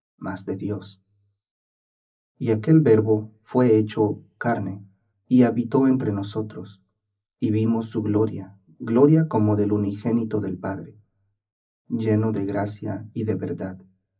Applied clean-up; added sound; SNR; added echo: none; none; none; reverberation time 0.4 s.